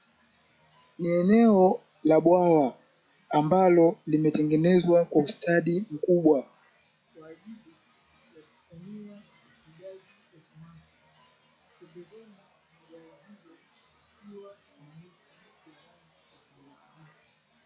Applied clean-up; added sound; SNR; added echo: classical method log-MMSE.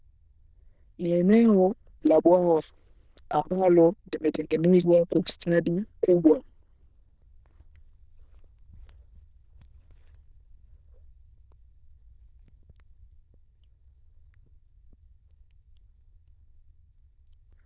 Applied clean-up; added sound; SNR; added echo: neural diffusion model UNIVERSE++.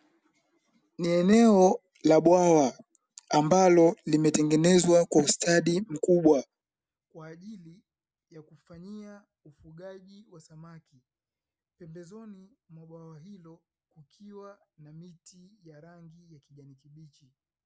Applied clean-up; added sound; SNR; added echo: none; none; none; none.